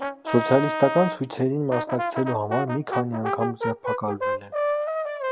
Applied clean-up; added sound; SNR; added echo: none; Brass instrument; 3 dB; none.